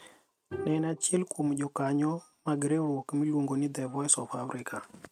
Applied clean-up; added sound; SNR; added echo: neural mask model RNNoise.